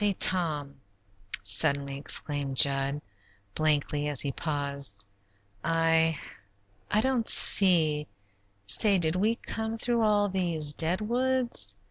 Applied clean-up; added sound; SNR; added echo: none; none; none; none.